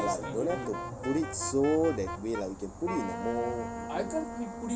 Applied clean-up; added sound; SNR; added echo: none; Wind instrument, woodwind instrument; 8 dB; none.